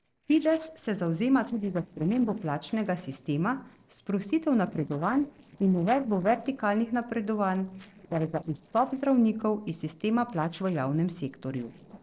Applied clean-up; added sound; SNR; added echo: neural separator model SepFormer DNS4.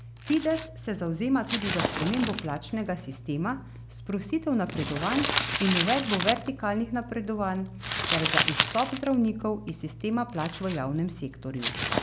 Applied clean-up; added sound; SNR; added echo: none; Crumpling, crinkling; 4 dB; none.